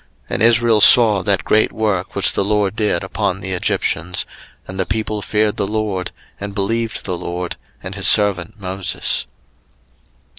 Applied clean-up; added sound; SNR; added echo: none; none; none; none.